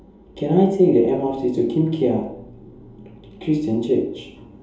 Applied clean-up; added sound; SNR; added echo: none; none; none; reverberation time 2.8 s.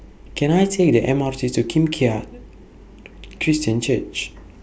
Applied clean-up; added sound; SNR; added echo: none; none; none; none.